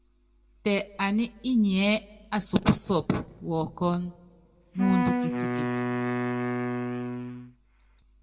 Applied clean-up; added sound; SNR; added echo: none; Wind instrument, woodwind instrument; 0 dB; reverberation time 0.9 s.